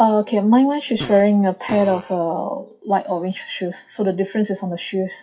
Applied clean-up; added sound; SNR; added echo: classical method WPE with log-MMSE.